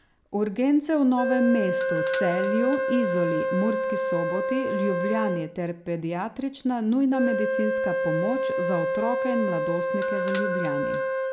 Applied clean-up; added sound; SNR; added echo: none; Wind instrument, woodwind instrument + Bell / Doorbell; -3 dB; none.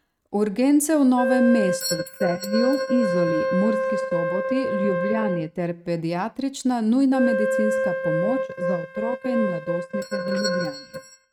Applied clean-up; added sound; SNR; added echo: neural mask model RNNoise.